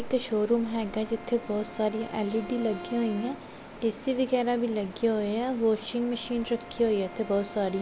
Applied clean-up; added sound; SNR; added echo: none; Bowed string instrument; 18 dB; none.